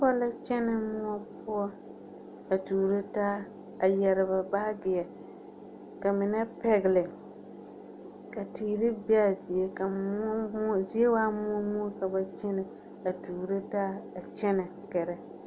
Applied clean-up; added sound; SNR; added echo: none; none; none; none.